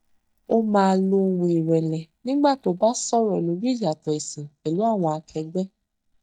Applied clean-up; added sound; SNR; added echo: neural mask model DeepFilterNet 3.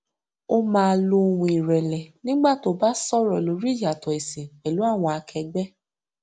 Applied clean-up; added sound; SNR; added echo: none; none; none; none.